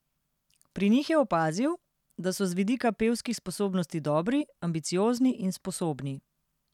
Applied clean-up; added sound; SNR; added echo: none; none; none; none.